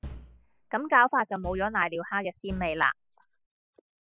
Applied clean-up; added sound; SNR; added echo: classical method spectral subtraction.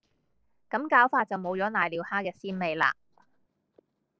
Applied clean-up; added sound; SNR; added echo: neural separator model SepFormer DNS4.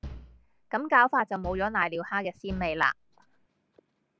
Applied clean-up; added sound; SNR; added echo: none; Bass drum; 16 dB; none.